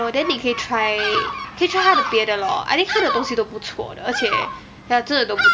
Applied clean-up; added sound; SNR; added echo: none; Bird vocalization, bird call, bird song; 4 dB; none.